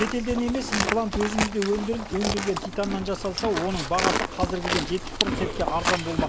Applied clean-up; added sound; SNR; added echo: none; Livestock, farm animals, working animals; 1 dB; none.